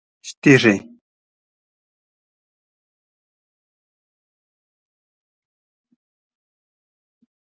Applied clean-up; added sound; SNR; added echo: none; none; none; none.